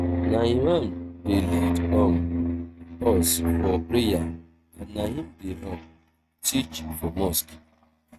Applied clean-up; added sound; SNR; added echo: neural mask model RNNoise.